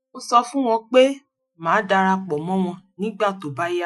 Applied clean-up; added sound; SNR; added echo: classical method Wiener filter.